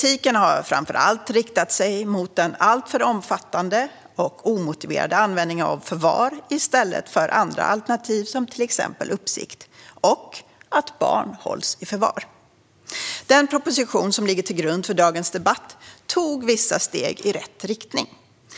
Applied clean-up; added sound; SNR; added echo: none; none; none; none.